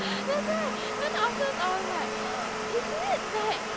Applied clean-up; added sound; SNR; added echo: none; Domestic sounds, home sounds; 0 dB; none.